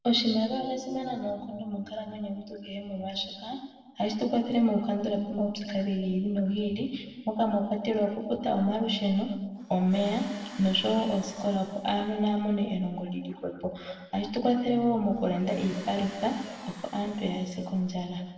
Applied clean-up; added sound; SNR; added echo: neural separator model SepFormer DNS4.